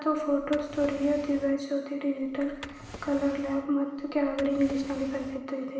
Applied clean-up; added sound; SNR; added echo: none; Drawer open or close; 17 dB; reverberation time 0.9 s.